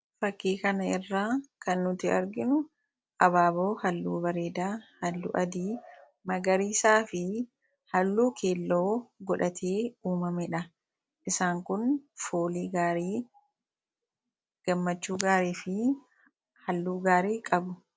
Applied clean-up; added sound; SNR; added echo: none; none; none; none.